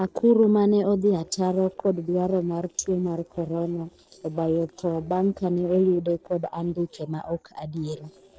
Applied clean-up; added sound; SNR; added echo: neural separator model SepFormer DNS4.